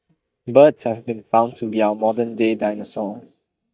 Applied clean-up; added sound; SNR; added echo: neural mask model DeepFilterNet 3.